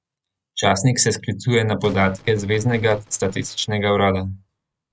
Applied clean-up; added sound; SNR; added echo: neural mask model RNNoise.